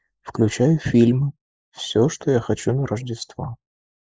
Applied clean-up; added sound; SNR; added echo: neural mask model Resemble Enhance denoiser.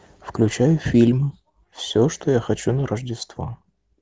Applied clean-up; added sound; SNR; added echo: none; none; none; none.